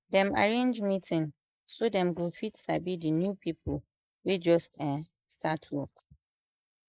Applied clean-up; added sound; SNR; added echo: neural mask model Resemble Enhance denoiser.